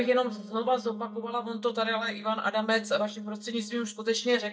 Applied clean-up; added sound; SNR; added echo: neural mask model DeepFilterNet 3.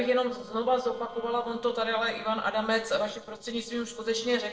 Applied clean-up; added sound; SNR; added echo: neural separator model SepFormer DNS4.